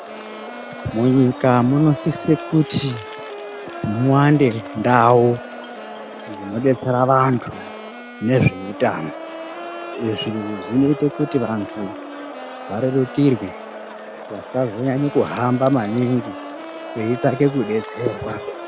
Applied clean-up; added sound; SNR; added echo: none; Wind instrument, woodwind instrument + Crowd; 12 dB; none.